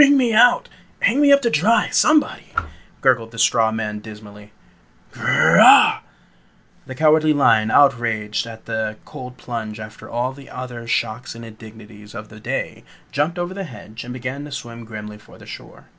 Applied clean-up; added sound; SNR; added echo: none; none; none; none.